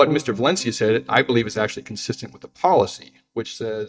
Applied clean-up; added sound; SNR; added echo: neural mask model DeepFilterNet 3.